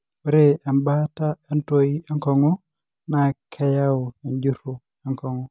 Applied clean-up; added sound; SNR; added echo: none; none; none; none.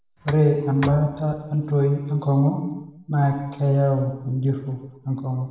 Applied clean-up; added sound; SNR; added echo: none; Tick; 15 dB; reverberation time 0.9 s.